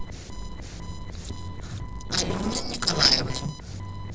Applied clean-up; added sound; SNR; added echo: neural separator model SepFormer DNS4.